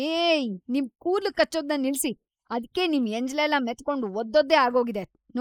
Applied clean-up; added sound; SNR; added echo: neural mask model Resemble Enhance denoiser.